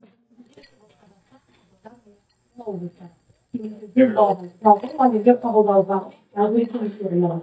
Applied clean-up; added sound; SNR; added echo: neural mask model DeepFilterNet 3.